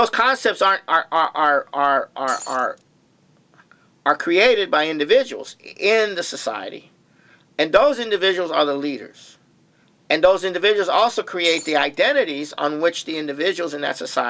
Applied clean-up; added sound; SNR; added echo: none; Shatter; 17 dB; none.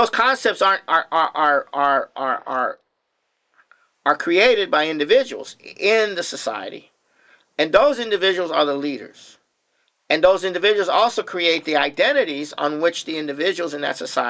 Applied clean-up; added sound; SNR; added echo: neural mask model Resemble Enhance denoiser.